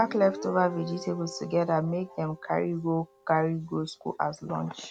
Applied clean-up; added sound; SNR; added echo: none; Guitar; 16 dB; none.